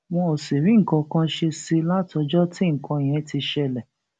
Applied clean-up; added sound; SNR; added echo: none; none; none; none.